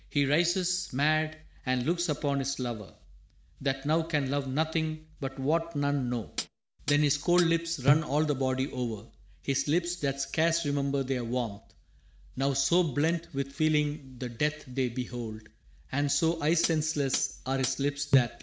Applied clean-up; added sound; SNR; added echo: none; Hi-hat; 4 dB; none.